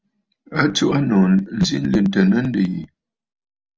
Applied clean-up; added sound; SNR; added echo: none; none; none; none.